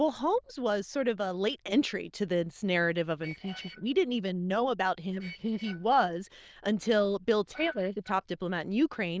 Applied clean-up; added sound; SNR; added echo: neural diffusion model UNIVERSE++.